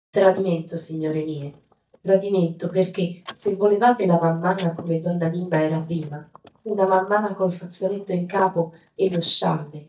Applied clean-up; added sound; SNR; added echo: neural mask model DeepFilterNet 3.